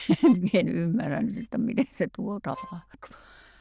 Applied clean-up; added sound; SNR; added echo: neural diffusion model UNIVERSE++.